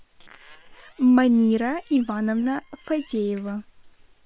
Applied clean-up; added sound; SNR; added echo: neural separator model SepFormer WHAM!.